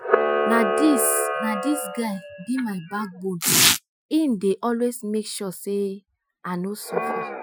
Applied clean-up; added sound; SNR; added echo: classical method Wiener filter.